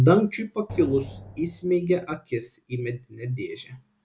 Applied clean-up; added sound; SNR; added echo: none; Drum; 15 dB; none.